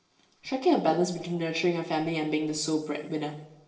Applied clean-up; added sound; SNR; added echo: neural separator model SepFormer DNS4.